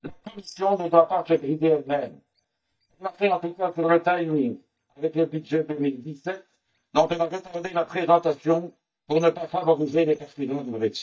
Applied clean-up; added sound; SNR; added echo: neural mask model DeepFilterNet 3.